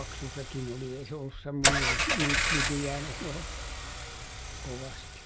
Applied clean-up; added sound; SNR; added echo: none; Engine / Car; -5 dB; none.